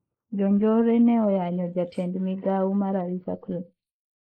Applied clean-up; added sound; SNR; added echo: neural mask model Resemble Enhance denoiser.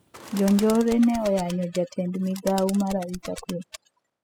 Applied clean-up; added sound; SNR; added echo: classical method spectral subtraction.